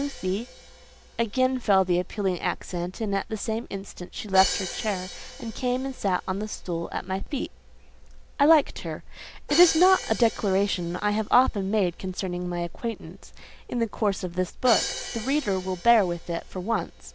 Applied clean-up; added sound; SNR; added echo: none; Crash cymbal; 13 dB; none.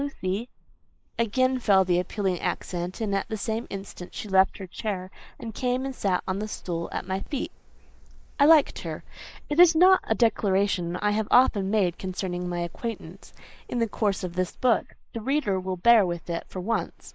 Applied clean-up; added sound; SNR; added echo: neural mask model Resemble Enhance denoiser.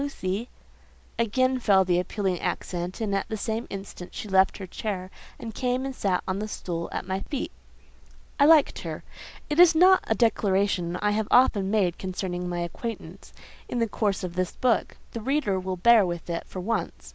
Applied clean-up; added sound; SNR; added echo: none; none; none; none.